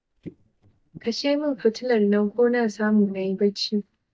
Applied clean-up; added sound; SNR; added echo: neural mask model DeepFilterNet 3.